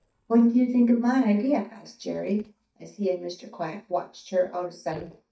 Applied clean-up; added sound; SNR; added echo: neural mask model DeepFilterNet 3.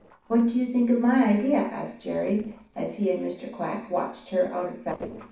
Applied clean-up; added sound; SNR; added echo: neural separator model SepFormer DNS4.